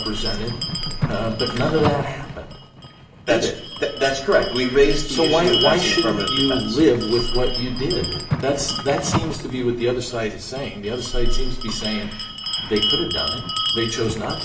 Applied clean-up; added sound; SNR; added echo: none; Bell; 6 dB; reverberation time 0.6 s.